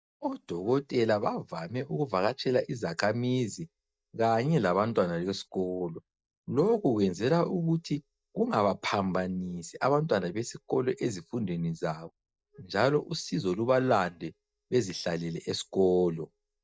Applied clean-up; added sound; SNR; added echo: neural mask model DeepFilterNet 3.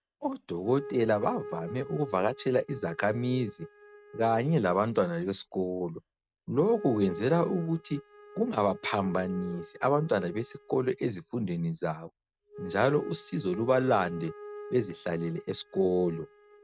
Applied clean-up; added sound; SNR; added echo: neural mask model RNNoise.